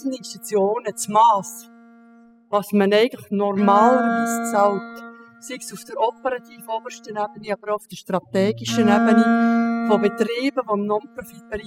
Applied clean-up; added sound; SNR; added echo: classical method spectral subtraction.